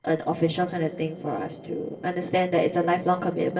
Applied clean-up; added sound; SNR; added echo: neural separator model SepFormer DNS4.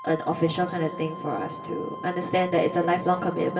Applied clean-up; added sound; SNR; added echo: none; Wind instrument, woodwind instrument; 14 dB; reverberation time 2.4 s.